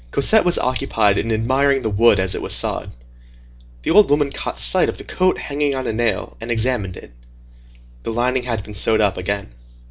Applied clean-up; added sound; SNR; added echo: none; none; none; none.